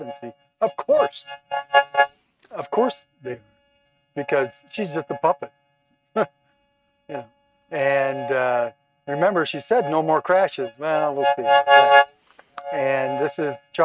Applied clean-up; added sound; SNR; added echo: neural mask model RNNoise.